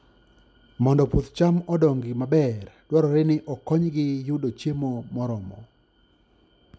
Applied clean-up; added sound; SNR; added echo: none; none; none; none.